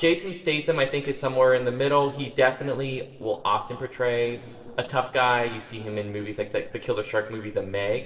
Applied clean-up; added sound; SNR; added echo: neural separator model SepFormer DNS4.